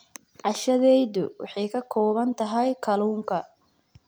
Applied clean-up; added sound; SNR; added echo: none; none; none; none.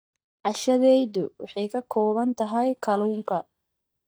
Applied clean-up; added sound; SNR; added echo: neural mask model DeepFilterNet 3.